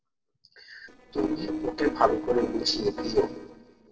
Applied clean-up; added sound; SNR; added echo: neural separator model SepFormer DNS4.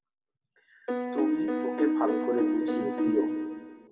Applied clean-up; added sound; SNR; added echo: none; Piano; -5 dB; reverberation time 1.9 s.